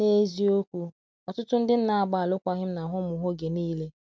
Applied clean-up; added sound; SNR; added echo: none; none; none; none.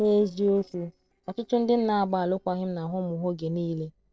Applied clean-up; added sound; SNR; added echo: neural separator model SepFormer DNS4.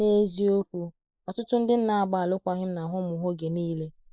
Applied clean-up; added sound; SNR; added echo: neural mask model Resemble Enhance denoiser.